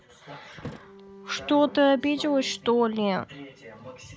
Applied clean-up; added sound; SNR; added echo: none; Bowed string instrument + Thump, thud; 18 dB; none.